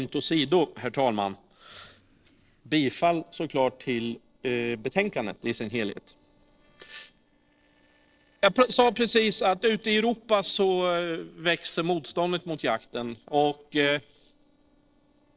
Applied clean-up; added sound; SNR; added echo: neural separator model SepFormer DNS4.